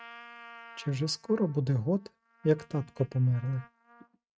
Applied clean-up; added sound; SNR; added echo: neural mask model RNNoise.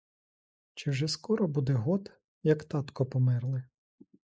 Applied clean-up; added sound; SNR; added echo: neural mask model Resemble Enhance denoiser.